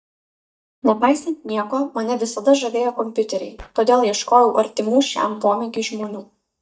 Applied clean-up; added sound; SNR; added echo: neural mask model DeepFilterNet 3.